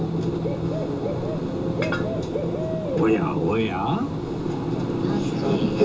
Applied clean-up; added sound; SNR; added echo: none; Bird / Dog; 9 dB; reverberation time 0.2 s.